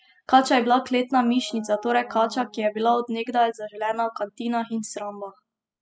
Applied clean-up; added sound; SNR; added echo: classical method spectral subtraction.